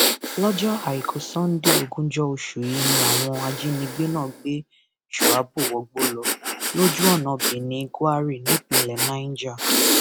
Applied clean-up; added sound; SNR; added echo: none; Breathing; 0 dB; none.